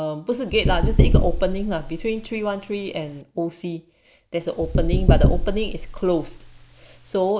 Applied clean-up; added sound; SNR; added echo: none; Knock / Wood; -4 dB; none.